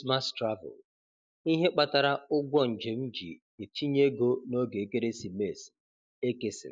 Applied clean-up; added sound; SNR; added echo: none; none; none; none.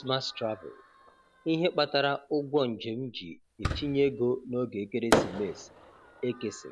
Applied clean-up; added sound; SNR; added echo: none; Fireworks; 6 dB; none.